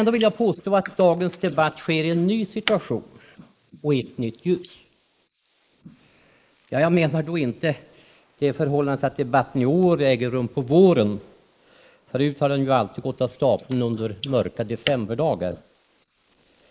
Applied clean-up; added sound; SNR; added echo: neural mask model Resemble Enhance denoiser.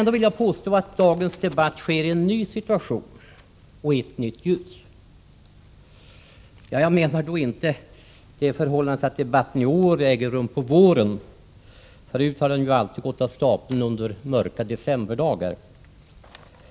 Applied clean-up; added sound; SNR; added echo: none; none; none; none.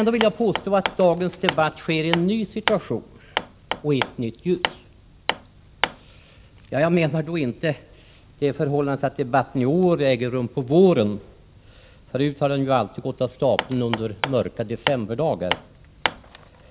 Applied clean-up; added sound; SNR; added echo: none; Hammer; 7 dB; none.